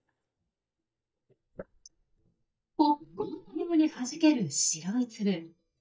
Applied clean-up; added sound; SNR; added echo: neural mask model DeepFilterNet 3.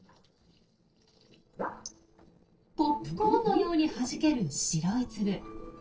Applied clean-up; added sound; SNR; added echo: neural separator model SepFormer DNS4.